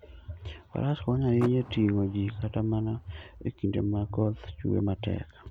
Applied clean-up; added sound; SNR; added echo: none; Door / Car; 18 dB; none.